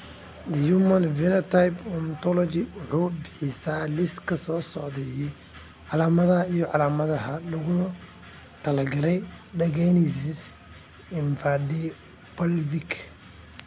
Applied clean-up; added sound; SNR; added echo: none; none; none; none.